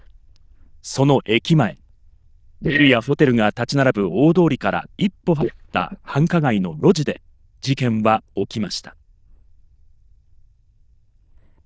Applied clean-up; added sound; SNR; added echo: neural diffusion model UNIVERSE++.